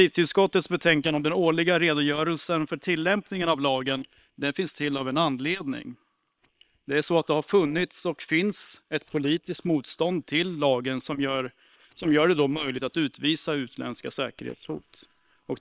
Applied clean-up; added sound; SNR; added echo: neural separator model SepFormer WHAM!.